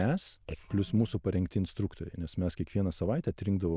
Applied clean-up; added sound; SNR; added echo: neural diffusion model UNIVERSE++.